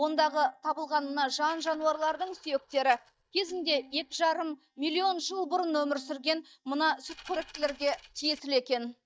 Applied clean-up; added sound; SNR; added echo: neural mask model DeepFilterNet 3.